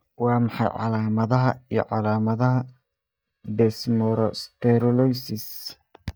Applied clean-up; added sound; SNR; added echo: neural mask model DeepFilterNet 3.